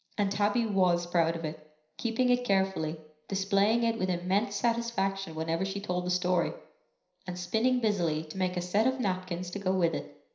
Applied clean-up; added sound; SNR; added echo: none; none; none; reverberation time 0.5 s.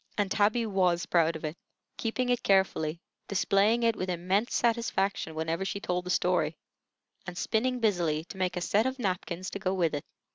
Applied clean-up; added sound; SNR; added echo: none; none; none; none.